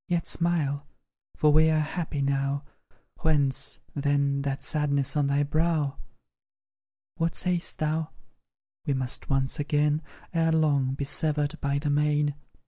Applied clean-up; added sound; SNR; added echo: none; none; none; none.